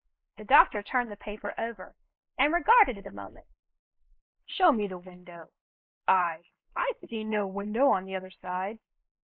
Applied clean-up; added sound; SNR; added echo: neural mask model Resemble Enhance denoiser.